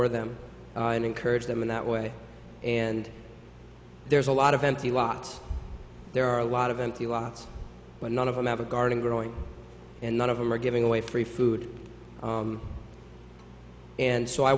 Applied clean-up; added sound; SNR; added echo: none; none; none; none.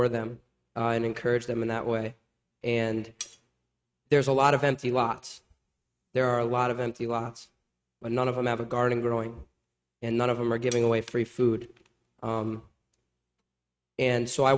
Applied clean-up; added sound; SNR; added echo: neural mask model RNNoise.